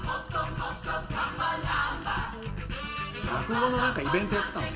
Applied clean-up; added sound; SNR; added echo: none; none; none; reverberation time 0.7 s.